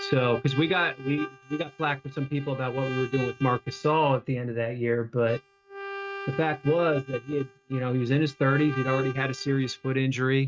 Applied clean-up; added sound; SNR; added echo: neural mask model RNNoise.